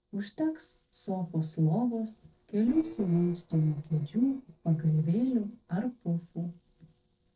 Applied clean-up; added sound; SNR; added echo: neural separator model SepFormer DNS4.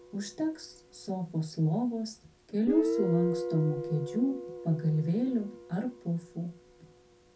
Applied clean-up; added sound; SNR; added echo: none; Guitar; 6 dB; reverberation time 0.3 s.